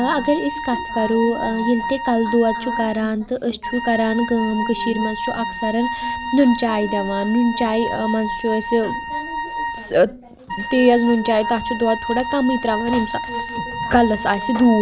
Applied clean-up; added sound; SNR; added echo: none; Wind instrument, woodwind instrument; 7 dB; none.